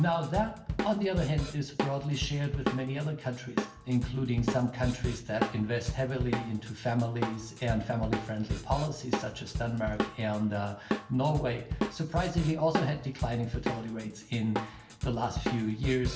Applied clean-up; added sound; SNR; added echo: none; Drum kit; 4 dB; reverberation time 0.9 s.